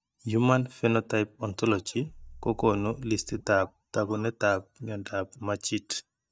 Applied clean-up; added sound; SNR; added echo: neural mask model DeepFilterNet 3.